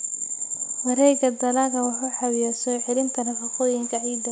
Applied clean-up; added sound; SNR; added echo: none; none; none; none.